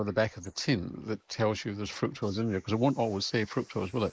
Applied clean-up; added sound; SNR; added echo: neural mask model Resemble Enhance denoiser.